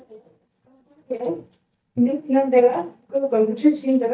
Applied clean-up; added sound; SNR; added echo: neural mask model DeepFilterNet 3.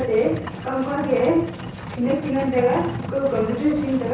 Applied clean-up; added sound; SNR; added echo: none; Livestock, farm animals, working animals; 9 dB; reverberation time 0.6 s.